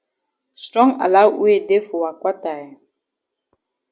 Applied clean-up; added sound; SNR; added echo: none; none; none; none.